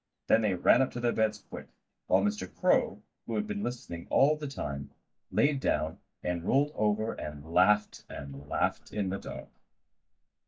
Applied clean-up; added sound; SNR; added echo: neural mask model DeepFilterNet 3.